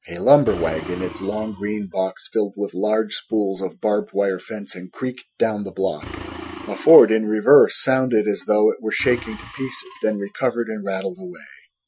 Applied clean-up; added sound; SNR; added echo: classical method Wiener filter.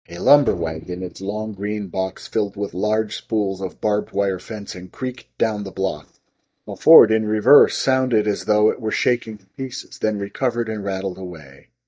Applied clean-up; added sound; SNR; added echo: neural mask model DeepFilterNet 3.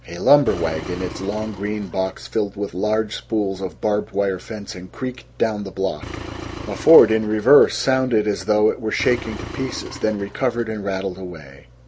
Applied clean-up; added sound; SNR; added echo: none; Engine; 13 dB; none.